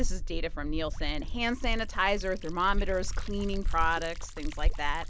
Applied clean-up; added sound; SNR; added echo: none; Liquid; -2 dB; none.